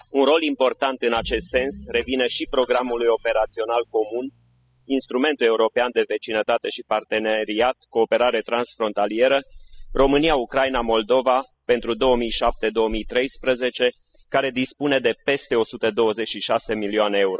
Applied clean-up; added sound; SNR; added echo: classical method spectral subtraction.